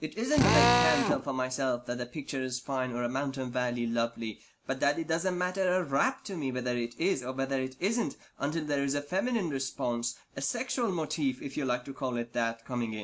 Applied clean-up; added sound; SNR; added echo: none; Drill; -4 dB; none.